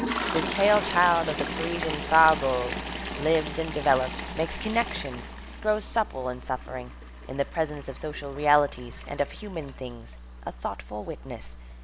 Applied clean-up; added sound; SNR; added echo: none; Toilet flush; 9 dB; none.